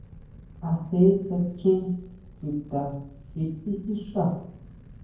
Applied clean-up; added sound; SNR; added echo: none; Fire; 20 dB; reverberation time 0.9 s.